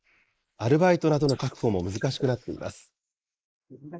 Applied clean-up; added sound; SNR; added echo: neural mask model Resemble Enhance denoiser.